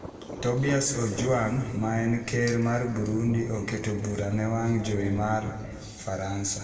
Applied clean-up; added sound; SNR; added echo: none; Thunder; 14 dB; reverberation time 1.9 s.